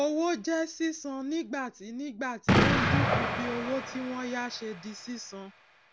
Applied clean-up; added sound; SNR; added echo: none; Explosion; -2 dB; none.